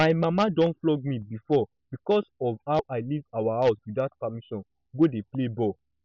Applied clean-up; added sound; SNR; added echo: none; none; none; none.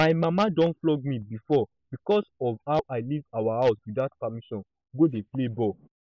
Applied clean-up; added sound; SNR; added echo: neural mask model Resemble Enhance denoiser.